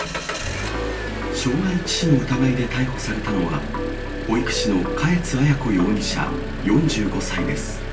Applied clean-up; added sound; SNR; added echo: none; Engine; 6 dB; reverberation time 0.3 s.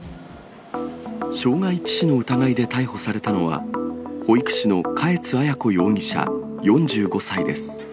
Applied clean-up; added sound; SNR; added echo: none; none; none; none.